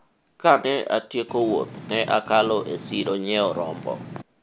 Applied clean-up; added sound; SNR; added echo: none; Purr; 13 dB; none.